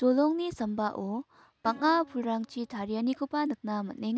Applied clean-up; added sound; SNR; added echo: none; Plucked string instrument; 20 dB; none.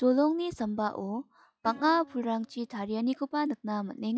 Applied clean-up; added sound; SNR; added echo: classical method log-MMSE.